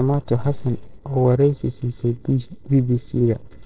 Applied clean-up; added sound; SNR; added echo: neural separator model SepFormer DNS4.